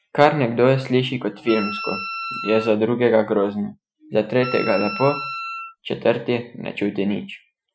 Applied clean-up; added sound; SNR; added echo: classical method Wiener filter.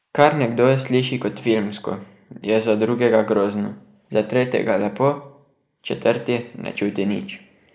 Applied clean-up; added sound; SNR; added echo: neural mask model Resemble Enhance denoiser.